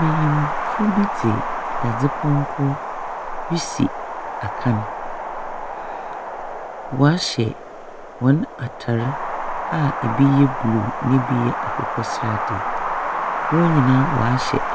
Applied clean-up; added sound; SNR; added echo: none; Wind; 4 dB; none.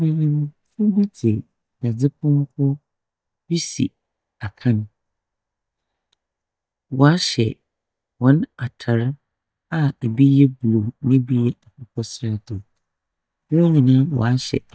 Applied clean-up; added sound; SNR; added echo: neural mask model DeepFilterNet 3.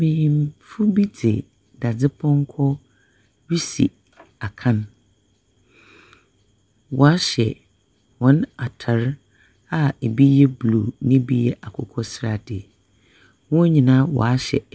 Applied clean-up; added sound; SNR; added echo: none; none; none; none.